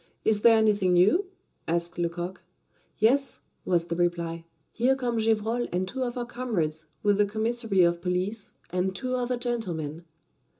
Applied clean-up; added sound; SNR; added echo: none; none; none; reverberation time 0.2 s.